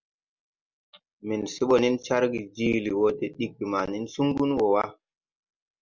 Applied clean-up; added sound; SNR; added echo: none; none; none; none.